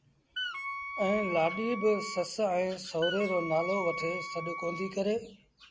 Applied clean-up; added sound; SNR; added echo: none; Wind instrument, woodwind instrument; 7 dB; none.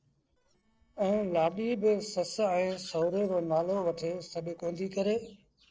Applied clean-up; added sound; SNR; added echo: neural separator model SepFormer DNS4.